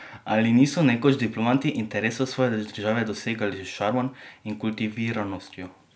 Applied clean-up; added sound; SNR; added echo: none; none; none; none.